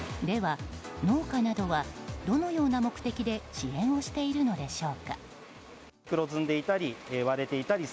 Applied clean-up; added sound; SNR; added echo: none; none; none; none.